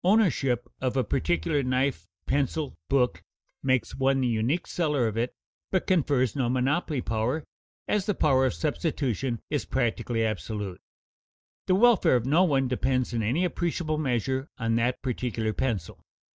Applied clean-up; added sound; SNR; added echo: neural mask model DeepFilterNet 3.